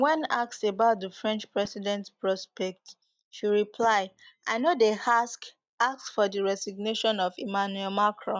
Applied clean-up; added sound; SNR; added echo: neural mask model DeepFilterNet 3.